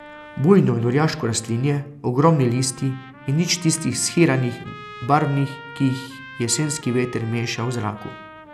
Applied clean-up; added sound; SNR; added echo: none; Trumpet; 19 dB; none.